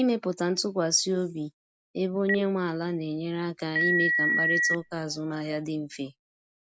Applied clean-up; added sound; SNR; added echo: none; Telephone; -1 dB; none.